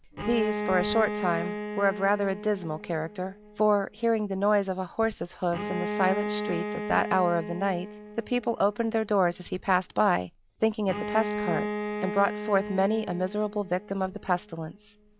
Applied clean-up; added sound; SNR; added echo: none; Bowed string instrument; 8 dB; none.